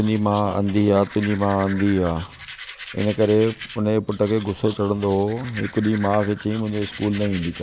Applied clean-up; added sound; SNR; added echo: none; Domestic sounds, home sounds; 16 dB; none.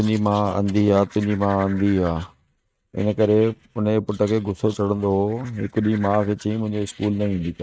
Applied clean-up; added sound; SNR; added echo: neural mask model RNNoise.